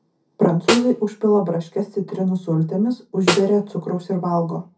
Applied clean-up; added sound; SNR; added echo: none; Snare drum; 6 dB; reverberation time 0.3 s.